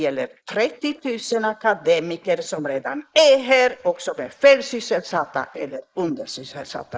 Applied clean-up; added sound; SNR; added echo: neural mask model Resemble Enhance denoiser.